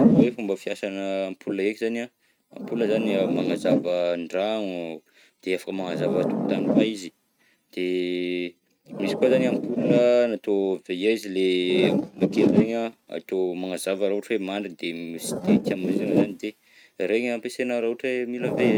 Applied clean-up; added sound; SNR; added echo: neural mask model RNNoise.